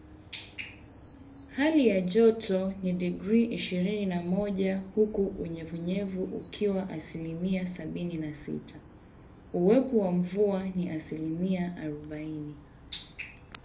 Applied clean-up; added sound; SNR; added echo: none; Bird vocalization, bird call, bird song; 14 dB; reverberation time 0.3 s.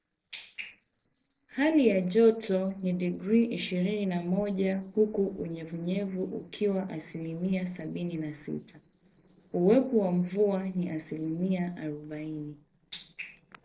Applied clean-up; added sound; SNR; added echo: neural separator model SepFormer DNS4.